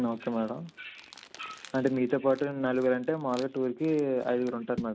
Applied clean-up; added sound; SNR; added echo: none; Crumpling, crinkling; 19 dB; none.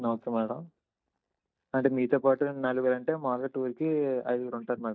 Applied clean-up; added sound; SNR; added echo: neural mask model DeepFilterNet 3.